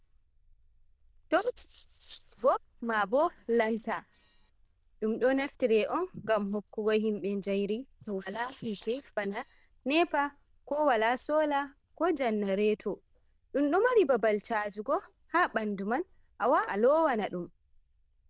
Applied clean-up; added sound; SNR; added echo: neural diffusion model UNIVERSE++.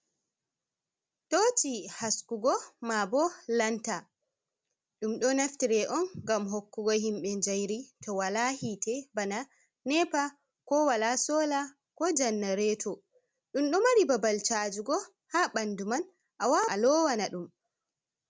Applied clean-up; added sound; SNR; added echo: none; none; none; none.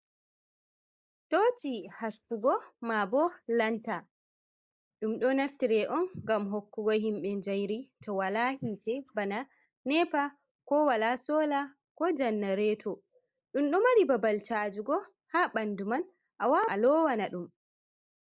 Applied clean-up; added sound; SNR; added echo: neural mask model Resemble Enhance denoiser.